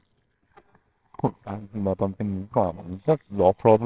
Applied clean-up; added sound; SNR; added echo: neural separator model SepFormer WHAMR!.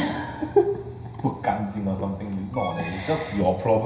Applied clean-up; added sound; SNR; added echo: none; Alarm; 15 dB; reverberation time 0.9 s.